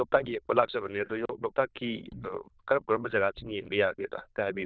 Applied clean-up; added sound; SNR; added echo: neural diffusion model UNIVERSE++.